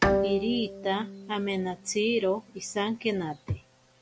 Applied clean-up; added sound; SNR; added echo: none; Bowed string instrument; 3 dB; none.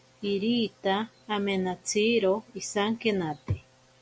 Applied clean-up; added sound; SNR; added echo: none; none; none; none.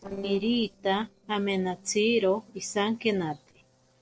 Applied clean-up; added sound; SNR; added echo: neural separator model SepFormer DNS4.